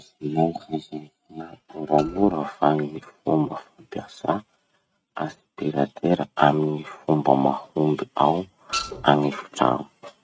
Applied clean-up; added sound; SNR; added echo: neural mask model RNNoise.